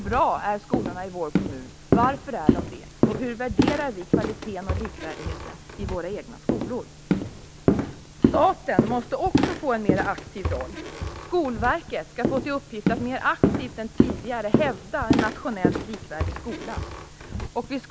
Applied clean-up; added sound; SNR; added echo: none; Walk, footsteps; -2 dB; none.